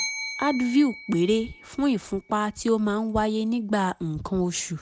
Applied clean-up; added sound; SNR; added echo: none; Bell; 15 dB; none.